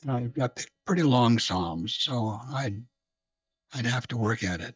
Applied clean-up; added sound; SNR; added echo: neural mask model DeepFilterNet 3.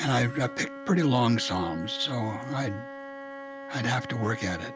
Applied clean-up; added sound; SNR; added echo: none; Wind instrument, woodwind instrument; 12 dB; none.